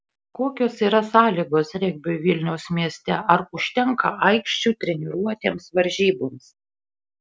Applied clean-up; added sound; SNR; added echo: none; none; none; none.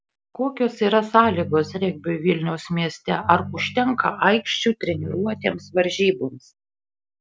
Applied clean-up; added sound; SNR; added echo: none; Ringtone; 16 dB; none.